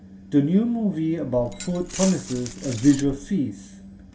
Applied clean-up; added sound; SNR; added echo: none; Glass; 13 dB; reverberation time 0.2 s.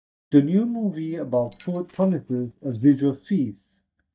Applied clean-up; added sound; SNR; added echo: neural mask model DeepFilterNet 3.